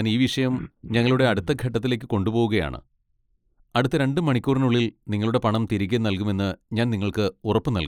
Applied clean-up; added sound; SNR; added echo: neural mask model Resemble Enhance denoiser.